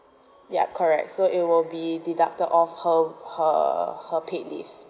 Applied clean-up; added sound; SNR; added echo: none; none; none; none.